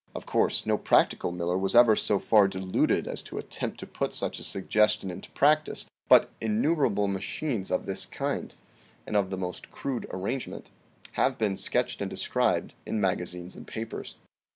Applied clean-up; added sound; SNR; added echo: none; none; none; none.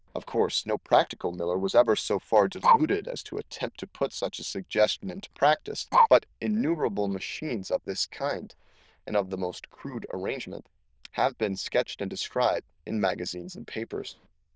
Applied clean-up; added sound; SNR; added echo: neural diffusion model UNIVERSE++.